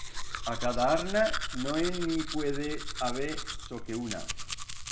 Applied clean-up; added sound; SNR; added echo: none; Domestic sounds, home sounds; 1 dB; reverberation time 0.7 s.